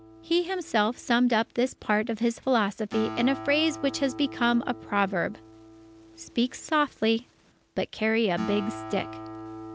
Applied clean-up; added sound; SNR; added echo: none; Acoustic guitar; 13 dB; none.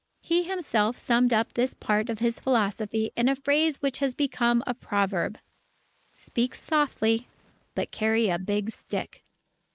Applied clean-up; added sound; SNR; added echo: neural mask model Resemble Enhance denoiser.